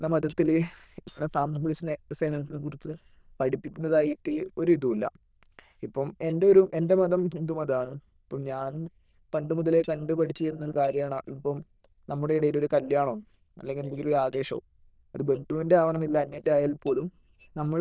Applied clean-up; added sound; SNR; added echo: neural diffusion model UNIVERSE++.